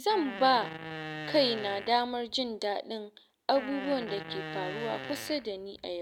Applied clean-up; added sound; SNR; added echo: none; Fart; 10 dB; none.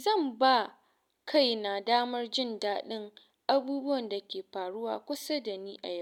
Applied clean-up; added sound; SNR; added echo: none; none; none; none.